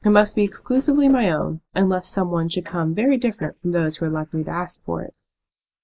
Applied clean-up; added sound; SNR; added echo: neural mask model Resemble Enhance denoiser.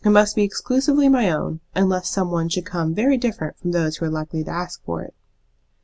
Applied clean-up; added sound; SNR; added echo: none; none; none; none.